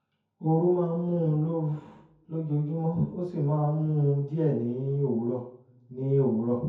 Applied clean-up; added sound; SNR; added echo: none; none; none; reverberation time 0.6 s.